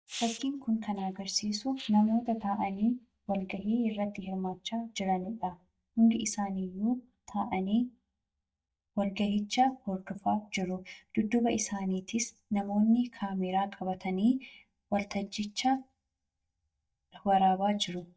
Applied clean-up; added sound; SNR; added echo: neural mask model DeepFilterNet 3.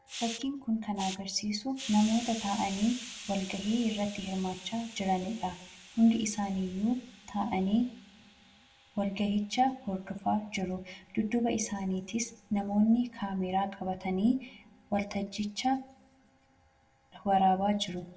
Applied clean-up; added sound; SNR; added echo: none; Hiss; 18 dB; reverberation time 0.5 s.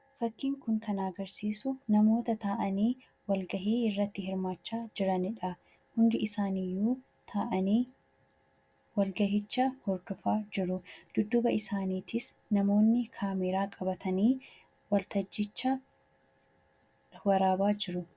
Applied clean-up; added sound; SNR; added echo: none; none; none; none.